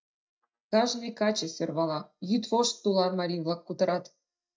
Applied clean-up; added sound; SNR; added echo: neural mask model DeepFilterNet 3.